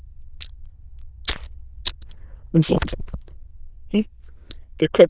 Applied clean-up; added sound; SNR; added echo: neural diffusion model UNIVERSE++.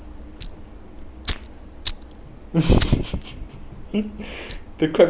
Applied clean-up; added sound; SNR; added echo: none; Fire; 10 dB; none.